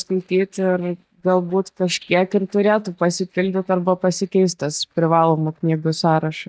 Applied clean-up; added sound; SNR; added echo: neural mask model DeepFilterNet 3.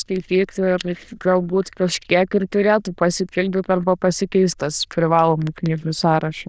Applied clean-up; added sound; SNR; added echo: neural diffusion model UNIVERSE++.